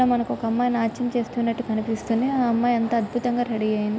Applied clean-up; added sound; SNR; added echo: none; none; none; none.